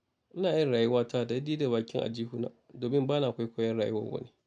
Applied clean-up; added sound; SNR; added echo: none; none; none; none.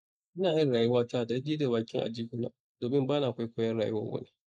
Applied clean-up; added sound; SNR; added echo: neural mask model Resemble Enhance denoiser.